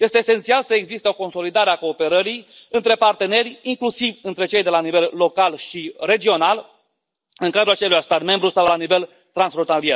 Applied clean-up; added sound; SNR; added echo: neural mask model Resemble Enhance denoiser.